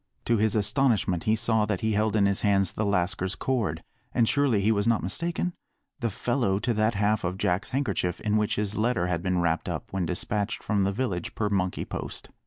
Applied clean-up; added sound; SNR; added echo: none; none; none; none.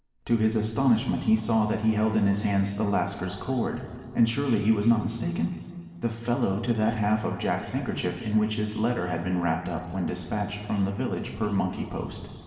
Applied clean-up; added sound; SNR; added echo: none; none; none; reverberation time 2.1 s.